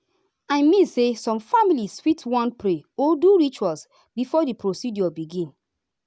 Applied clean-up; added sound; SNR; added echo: none; none; none; none.